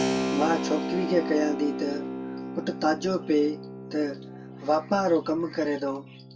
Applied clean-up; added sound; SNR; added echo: none; Keyboard (musical); 5 dB; reverberation time 0.2 s.